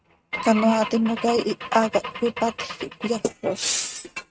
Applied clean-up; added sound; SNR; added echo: neural mask model RNNoise.